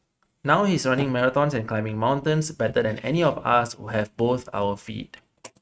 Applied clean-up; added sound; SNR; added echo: neural mask model RNNoise.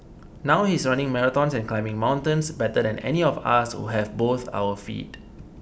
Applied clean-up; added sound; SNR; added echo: none; none; none; none.